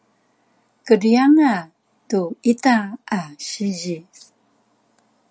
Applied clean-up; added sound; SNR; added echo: none; none; none; none.